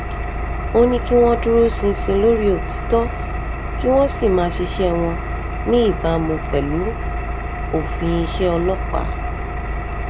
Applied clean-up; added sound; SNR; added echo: none; Engine; 4 dB; none.